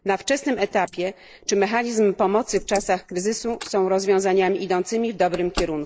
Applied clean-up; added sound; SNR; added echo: neural mask model Resemble Enhance denoiser.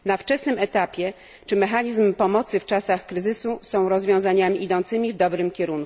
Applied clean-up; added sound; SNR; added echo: none; none; none; none.